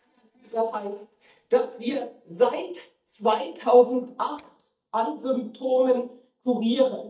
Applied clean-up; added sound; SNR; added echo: neural mask model DeepFilterNet 3.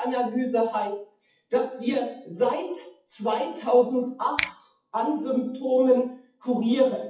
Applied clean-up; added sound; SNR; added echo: classical method WPE with log-MMSE.